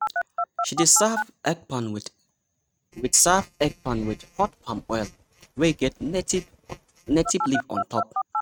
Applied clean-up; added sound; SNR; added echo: neural mask model RNNoise.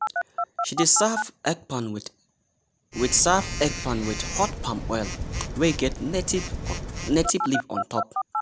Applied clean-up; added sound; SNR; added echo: none; Telephone; 5 dB; none.